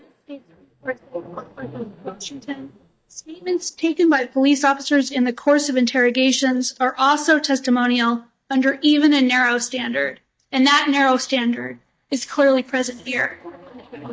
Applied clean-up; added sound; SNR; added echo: neural mask model DeepFilterNet 3.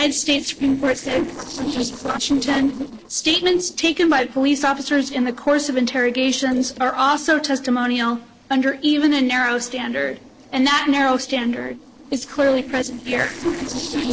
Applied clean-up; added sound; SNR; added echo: neural separator model SepFormer DNS4.